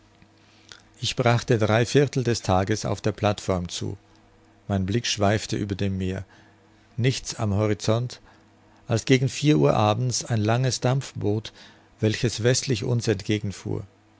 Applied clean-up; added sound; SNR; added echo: none; none; none; none.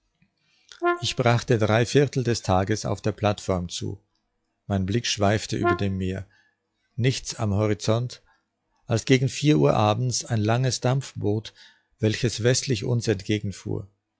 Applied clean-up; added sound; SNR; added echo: classical method log-MMSE.